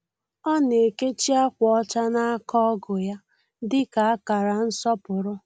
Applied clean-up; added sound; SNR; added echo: none; none; none; none.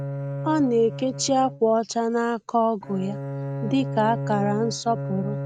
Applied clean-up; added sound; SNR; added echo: neural mask model RNNoise.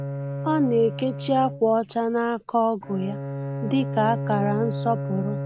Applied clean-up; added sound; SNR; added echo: none; Bowed string instrument; 6 dB; none.